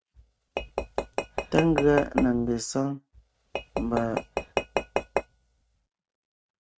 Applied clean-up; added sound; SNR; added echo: neural mask model RNNoise.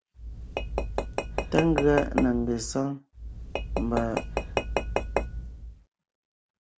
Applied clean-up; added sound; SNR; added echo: none; Tap / Glass; 1 dB; none.